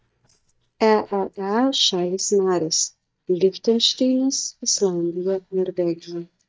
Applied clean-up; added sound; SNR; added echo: neural mask model DeepFilterNet 3.